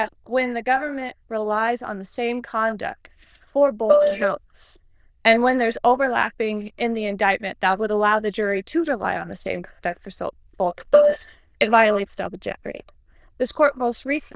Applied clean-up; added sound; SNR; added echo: neural diffusion model UNIVERSE++.